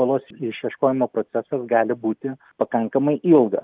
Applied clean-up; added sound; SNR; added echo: none; none; none; none.